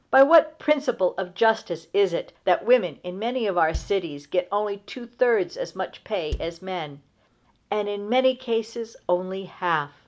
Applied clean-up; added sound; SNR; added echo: none; Bass drum; 14 dB; none.